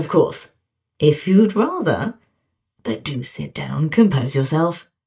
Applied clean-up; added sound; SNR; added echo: neural mask model DeepFilterNet 3.